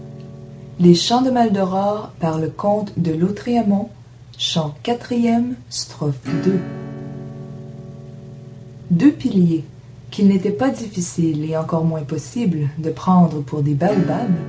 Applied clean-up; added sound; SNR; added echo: none; Acoustic guitar / Strum; 16 dB; none.